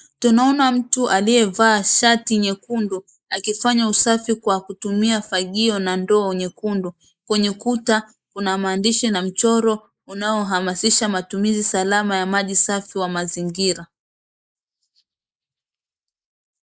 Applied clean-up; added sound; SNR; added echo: neural mask model Resemble Enhance denoiser.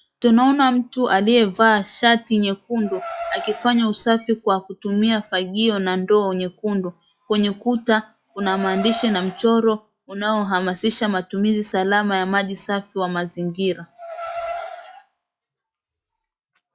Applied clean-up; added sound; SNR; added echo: classical method log-MMSE.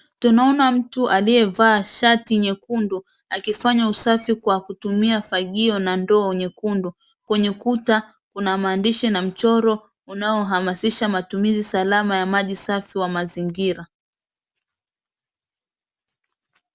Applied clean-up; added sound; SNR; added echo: none; none; none; none.